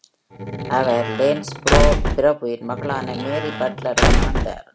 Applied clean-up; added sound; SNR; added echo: none; Squeak / Slam / Wood; -2 dB; none.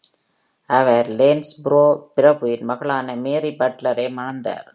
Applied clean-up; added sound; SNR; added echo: none; none; none; none.